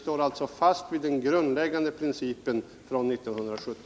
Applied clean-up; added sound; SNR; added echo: none; none; none; none.